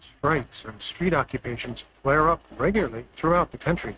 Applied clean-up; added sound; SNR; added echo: neural mask model RNNoise.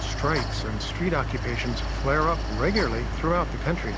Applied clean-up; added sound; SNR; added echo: none; Mechanical fan; 2 dB; none.